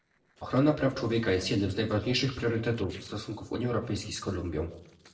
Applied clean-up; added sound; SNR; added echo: neural separator model SepFormer DNS4.